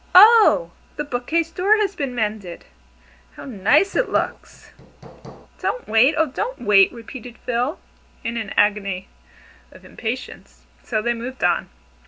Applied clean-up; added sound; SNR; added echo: none; Hammer; 18 dB; none.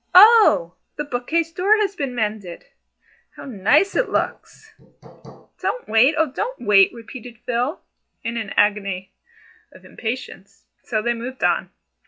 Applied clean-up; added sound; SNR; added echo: classical method log-MMSE.